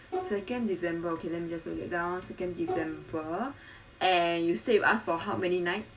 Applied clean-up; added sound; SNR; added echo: none; Bowed string instrument; 10 dB; reverberation time 0.1 s.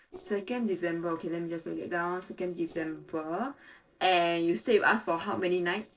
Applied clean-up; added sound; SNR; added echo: neural separator model SepFormer DNS4.